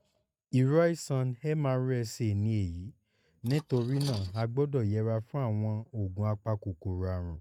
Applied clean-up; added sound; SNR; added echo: neural mask model RNNoise.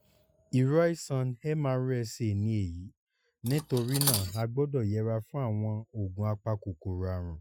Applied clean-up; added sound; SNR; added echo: classical method Wiener filter.